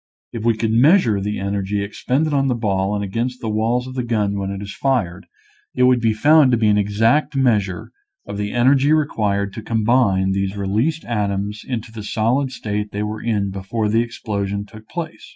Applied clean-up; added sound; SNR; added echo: neural mask model DeepFilterNet 3.